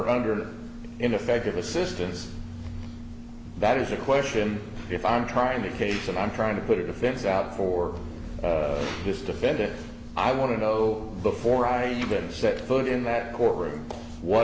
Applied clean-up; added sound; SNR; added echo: none; none; none; none.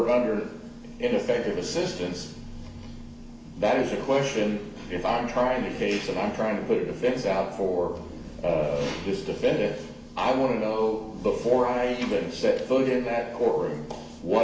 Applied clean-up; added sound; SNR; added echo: none; none; none; reverberation time 0.4 s.